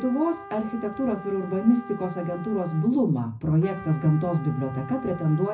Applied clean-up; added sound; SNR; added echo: none; Trumpet; 16 dB; reverberation time 0.4 s.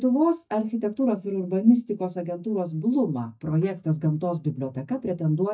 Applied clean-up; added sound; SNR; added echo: neural mask model DeepFilterNet 3.